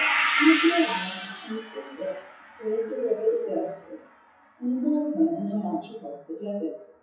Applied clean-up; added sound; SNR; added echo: classical method WPE with log-MMSE.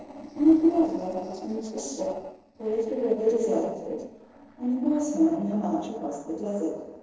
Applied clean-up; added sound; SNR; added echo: neural separator model SepFormer DNS4.